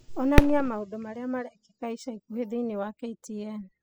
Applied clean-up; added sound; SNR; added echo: classical method spectral subtraction.